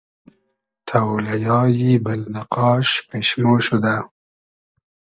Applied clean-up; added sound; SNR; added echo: neural mask model DeepFilterNet 3.